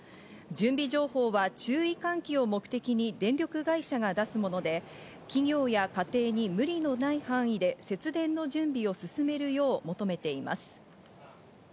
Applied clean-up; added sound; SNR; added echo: none; none; none; none.